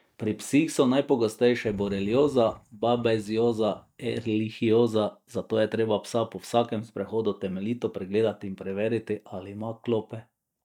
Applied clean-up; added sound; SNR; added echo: neural mask model DeepFilterNet 3.